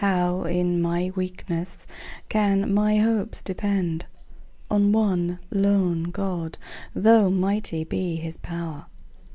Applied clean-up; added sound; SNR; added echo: none; none; none; none.